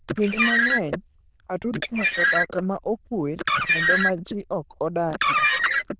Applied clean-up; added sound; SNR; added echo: neural diffusion model UNIVERSE++.